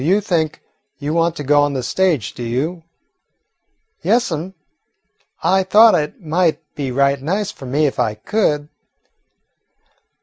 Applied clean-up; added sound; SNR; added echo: none; none; none; none.